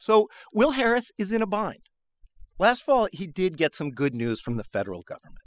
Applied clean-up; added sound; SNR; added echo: classical method spectral subtraction.